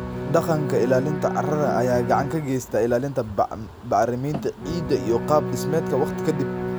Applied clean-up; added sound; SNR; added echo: none; Bowed string instrument; 6 dB; none.